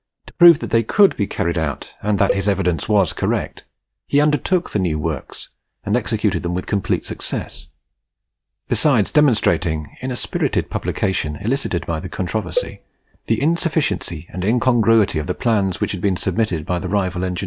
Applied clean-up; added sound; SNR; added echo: neural mask model DeepFilterNet 3.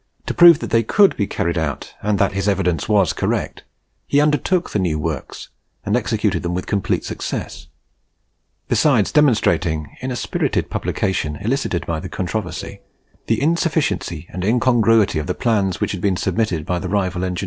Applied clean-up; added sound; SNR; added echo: neural separator model SepFormer DNS4.